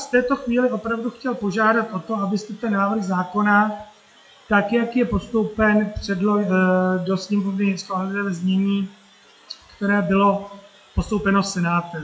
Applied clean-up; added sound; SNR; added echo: classical method WPE with log-MMSE.